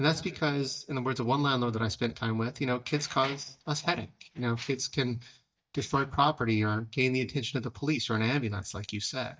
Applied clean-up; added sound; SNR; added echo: neural mask model DeepFilterNet 3.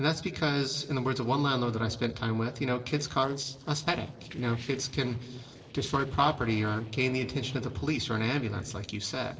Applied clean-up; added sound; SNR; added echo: neural separator model SepFormer DNS4.